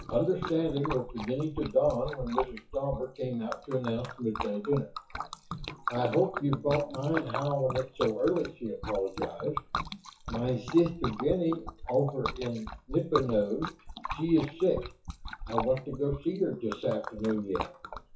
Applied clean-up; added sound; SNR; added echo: classical method WPE with log-MMSE.